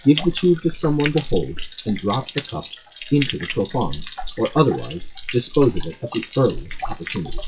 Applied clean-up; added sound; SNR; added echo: classical method WPE with log-MMSE.